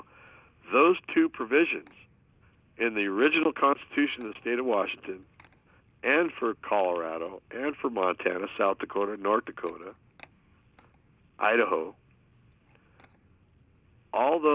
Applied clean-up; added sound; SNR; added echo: none; none; none; none.